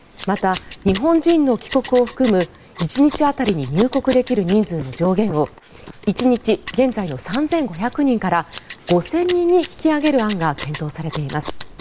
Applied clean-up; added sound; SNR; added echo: neural mask model Resemble Enhance denoiser.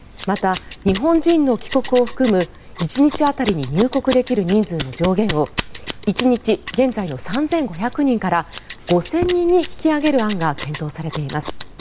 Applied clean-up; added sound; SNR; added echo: none; Scissors; 11 dB; none.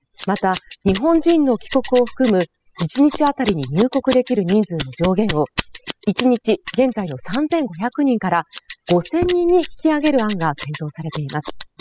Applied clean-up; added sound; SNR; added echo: classical method spectral subtraction.